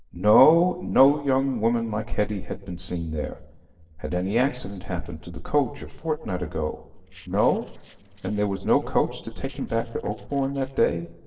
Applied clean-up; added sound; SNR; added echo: neural separator model SepFormer DNS4.